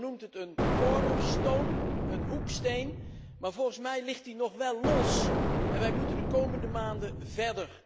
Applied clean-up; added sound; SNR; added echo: none; Explosion; -4 dB; none.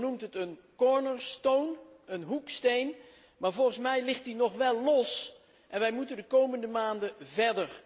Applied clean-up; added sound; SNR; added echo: none; none; none; none.